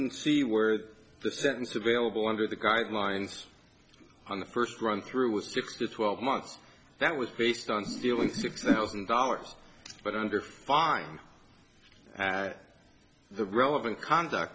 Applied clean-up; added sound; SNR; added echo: none; Whoosh, swoosh, swish; 2 dB; none.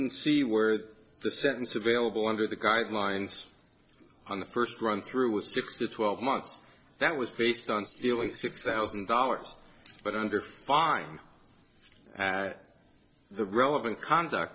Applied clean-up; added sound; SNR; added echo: neural separator model SepFormer DNS4.